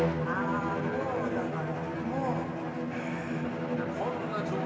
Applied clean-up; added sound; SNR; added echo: none; Bowed string instrument; -4 dB; reverberation time 2.3 s.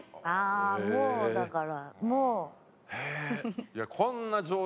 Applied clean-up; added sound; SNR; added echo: none; none; none; none.